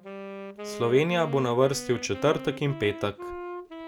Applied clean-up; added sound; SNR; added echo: none; Wind instrument, woodwind instrument; 12 dB; none.